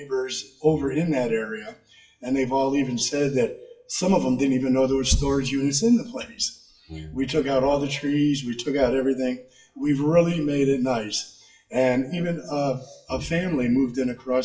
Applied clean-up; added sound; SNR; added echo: classical method WPE with log-MMSE.